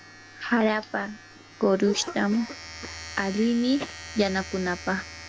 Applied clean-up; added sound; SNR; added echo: none; Cough + Domestic sounds, home sounds; 13 dB; none.